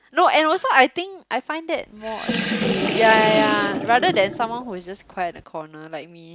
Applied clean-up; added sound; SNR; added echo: none; Sink (filling or washing) / Water; 5 dB; none.